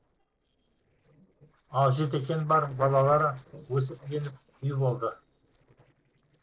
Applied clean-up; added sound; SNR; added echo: neural separator model SepFormer DNS4.